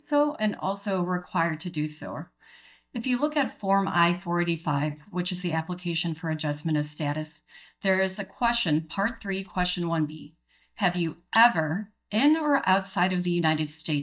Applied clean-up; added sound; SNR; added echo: neural mask model DeepFilterNet 3.